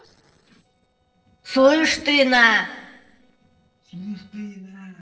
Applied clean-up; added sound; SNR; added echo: neural separator model SepFormer DNS4.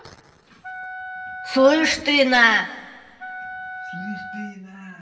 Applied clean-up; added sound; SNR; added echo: none; Wind instrument, woodwind instrument; 13 dB; reverberation time 1.7 s.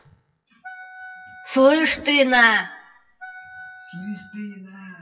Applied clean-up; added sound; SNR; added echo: classical method WPE with log-MMSE.